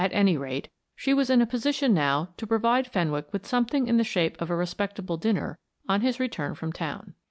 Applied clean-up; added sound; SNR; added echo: none; none; none; none.